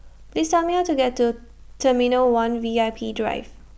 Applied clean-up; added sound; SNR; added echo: none; none; none; none.